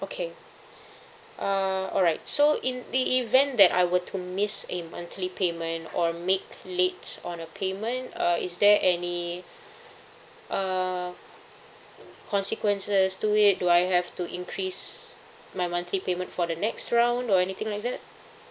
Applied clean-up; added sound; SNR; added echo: none; none; none; none.